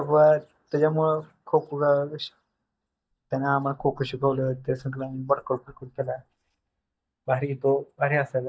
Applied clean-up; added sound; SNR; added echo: neural mask model DeepFilterNet 3.